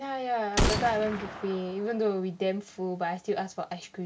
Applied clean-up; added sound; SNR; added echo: none; Gunshot, gunfire; 2 dB; none.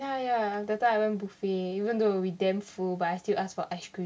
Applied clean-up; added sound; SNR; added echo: none; none; none; none.